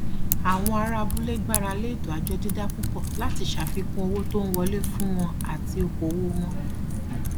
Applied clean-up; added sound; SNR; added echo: none; Typing; -4 dB; none.